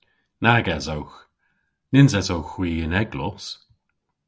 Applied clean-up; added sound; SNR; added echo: none; none; none; none.